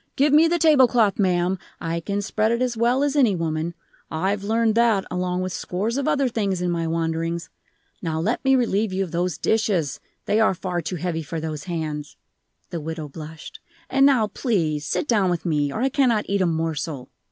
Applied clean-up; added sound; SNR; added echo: none; none; none; none.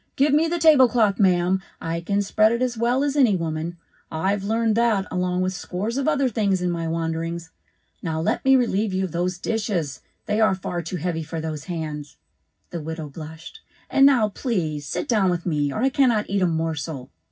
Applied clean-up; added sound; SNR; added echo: none; none; none; reverberation time 0.4 s.